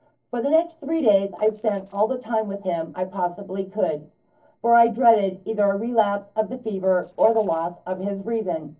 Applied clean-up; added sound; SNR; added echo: neural separator model SepFormer DNS4.